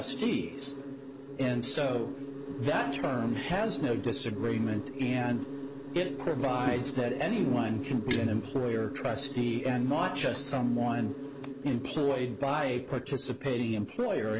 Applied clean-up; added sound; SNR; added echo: none; Insect; 8 dB; none.